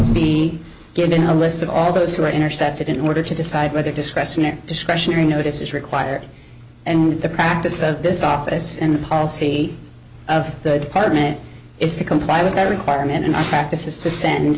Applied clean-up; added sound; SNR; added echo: none; none; none; none.